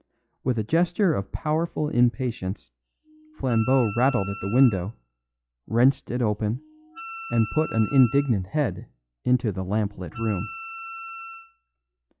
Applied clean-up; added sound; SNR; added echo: classical method log-MMSE.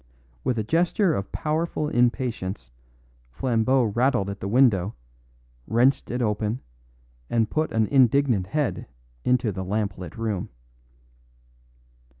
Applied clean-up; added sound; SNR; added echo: none; none; none; none.